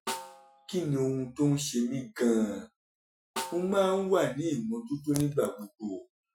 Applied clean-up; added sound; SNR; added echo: classical method Wiener filter.